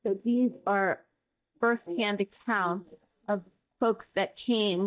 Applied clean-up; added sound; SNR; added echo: neural mask model DeepFilterNet 3.